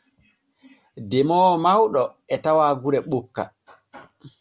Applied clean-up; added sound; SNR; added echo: none; none; none; none.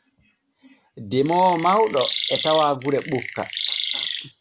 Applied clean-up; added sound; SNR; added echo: none; Chirp, tweet; 6 dB; none.